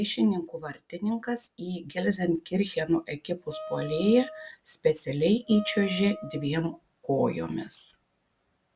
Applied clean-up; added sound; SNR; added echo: none; Wind instrument, woodwind instrument; 13 dB; none.